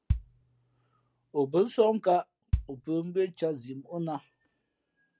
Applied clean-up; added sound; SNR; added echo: none; Bass drum; 7 dB; none.